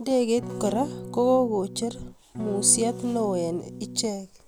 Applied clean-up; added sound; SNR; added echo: none; Electric guitar / Strum; 10 dB; none.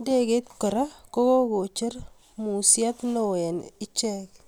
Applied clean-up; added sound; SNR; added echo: none; none; none; none.